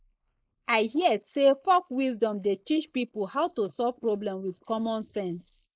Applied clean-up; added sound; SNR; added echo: neural mask model Resemble Enhance denoiser.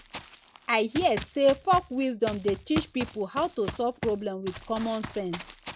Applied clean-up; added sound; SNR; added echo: none; Run; 11 dB; none.